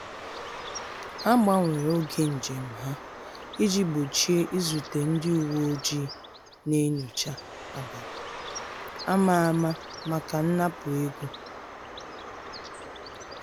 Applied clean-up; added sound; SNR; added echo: none; Bird; 12 dB; none.